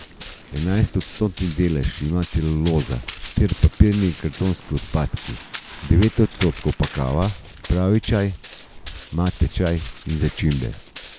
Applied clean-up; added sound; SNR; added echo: none; Run; 13 dB; none.